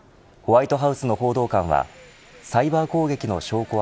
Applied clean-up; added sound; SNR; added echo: none; none; none; none.